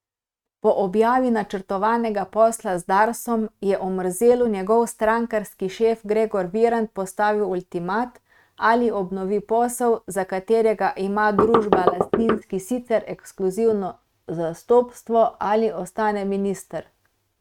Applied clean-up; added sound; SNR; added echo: neural mask model RNNoise.